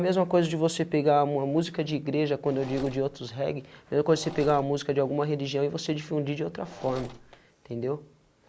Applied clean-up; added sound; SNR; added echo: none; Mechanisms; 17 dB; none.